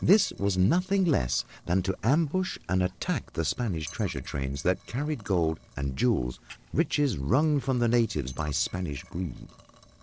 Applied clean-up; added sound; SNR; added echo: neural separator model SepFormer DNS4.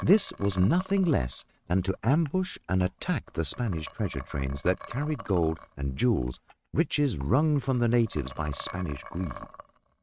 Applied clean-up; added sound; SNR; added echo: neural mask model RNNoise.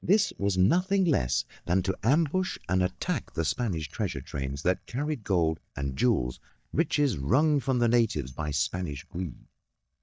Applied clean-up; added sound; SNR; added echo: neural mask model DeepFilterNet 3.